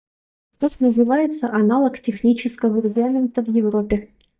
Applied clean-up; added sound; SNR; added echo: neural mask model DeepFilterNet 3.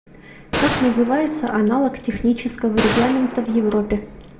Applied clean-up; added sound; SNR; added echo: none; Gunshot, gunfire; 7 dB; reverberation time 0.5 s.